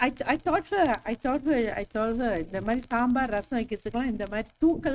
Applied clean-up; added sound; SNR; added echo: neural mask model RNNoise.